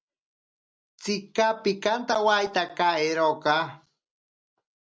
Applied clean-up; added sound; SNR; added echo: none; none; none; none.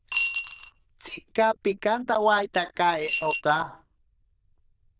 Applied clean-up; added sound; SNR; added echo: neural diffusion model UNIVERSE++.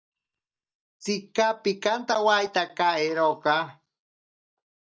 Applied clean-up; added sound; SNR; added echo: neural mask model DeepFilterNet 3.